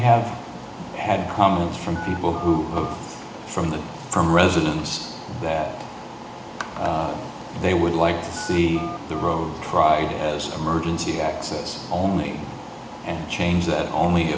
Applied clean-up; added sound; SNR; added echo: none; Telephone; 11 dB; none.